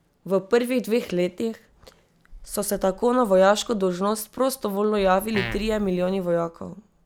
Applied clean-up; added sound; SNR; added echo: none; Fart; 10 dB; none.